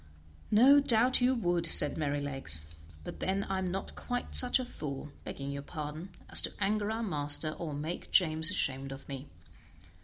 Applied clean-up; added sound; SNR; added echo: none; none; none; none.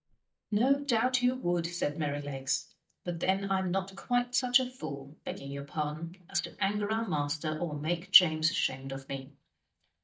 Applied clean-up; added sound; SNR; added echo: neural mask model DeepFilterNet 3.